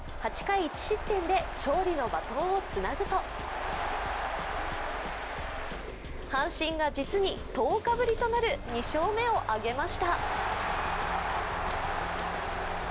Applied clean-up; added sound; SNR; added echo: none; Purr; 10 dB; none.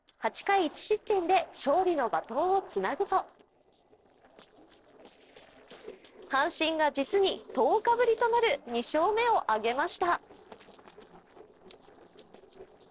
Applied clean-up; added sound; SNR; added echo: neural separator model SepFormer DNS4.